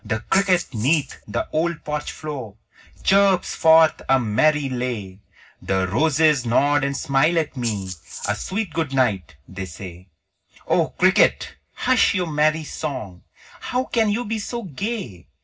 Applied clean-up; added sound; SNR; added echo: none; Rattle (instrument); 11 dB; reverberation time 0.4 s.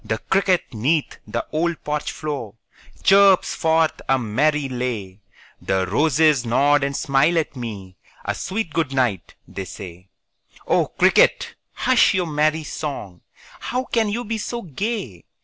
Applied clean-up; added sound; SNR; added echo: none; none; none; none.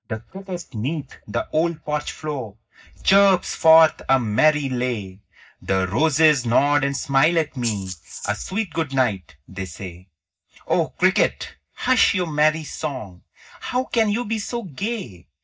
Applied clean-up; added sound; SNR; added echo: neural mask model DeepFilterNet 3.